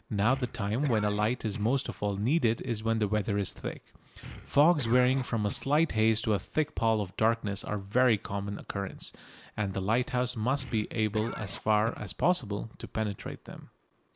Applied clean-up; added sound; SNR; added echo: none; Cough; 17 dB; none.